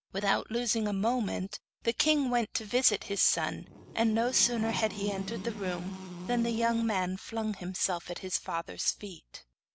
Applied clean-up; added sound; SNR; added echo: none; Buzz; 10 dB; none.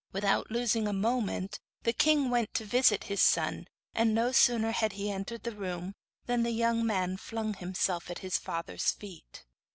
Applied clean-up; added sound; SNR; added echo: none; none; none; none.